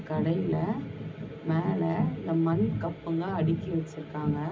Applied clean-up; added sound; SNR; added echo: none; none; none; reverberation time 0.4 s.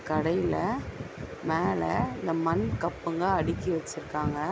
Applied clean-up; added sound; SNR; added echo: none; none; none; none.